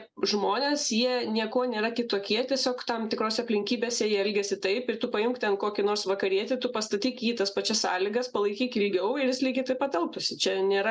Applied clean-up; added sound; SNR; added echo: none; none; none; none.